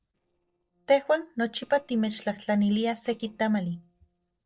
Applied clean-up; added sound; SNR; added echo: neural separator model SepFormer DNS4.